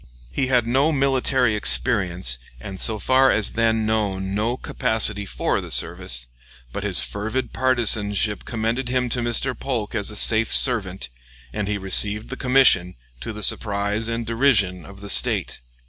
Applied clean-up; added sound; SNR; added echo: none; none; none; none.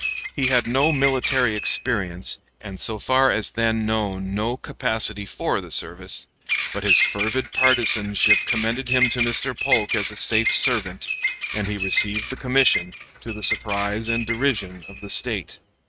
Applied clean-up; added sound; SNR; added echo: neural mask model RNNoise.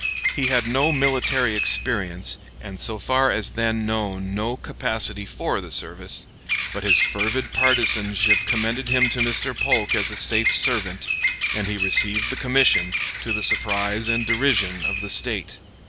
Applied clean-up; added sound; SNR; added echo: none; Bird vocalization, bird call, bird song; 2 dB; none.